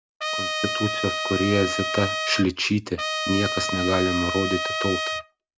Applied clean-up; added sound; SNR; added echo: none; Trumpet; 2 dB; none.